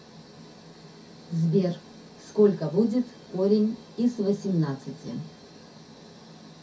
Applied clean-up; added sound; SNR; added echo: none; none; none; reverberation time 0.3 s.